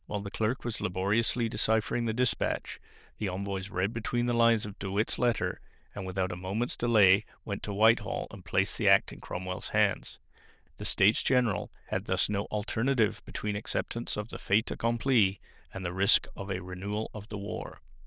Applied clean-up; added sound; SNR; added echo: neural diffusion model UNIVERSE++.